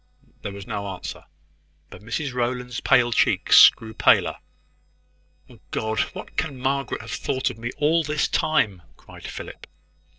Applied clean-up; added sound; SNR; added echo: neural separator model SepFormer DNS4.